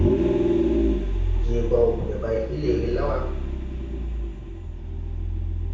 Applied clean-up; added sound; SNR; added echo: none; Vehicle; -5 dB; reverberation time 0.6 s.